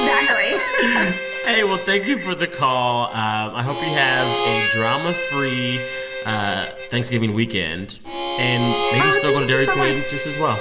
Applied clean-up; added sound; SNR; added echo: none; Harmonica; 4 dB; reverberation time 2.4 s.